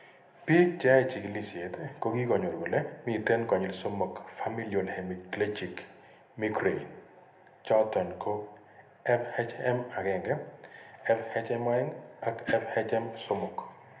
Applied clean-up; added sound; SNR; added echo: none; Hi-hat; 8 dB; reverberation time 0.7 s.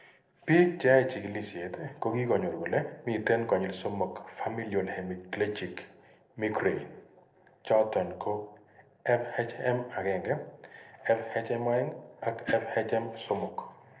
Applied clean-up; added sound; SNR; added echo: neural separator model SepFormer DNS4.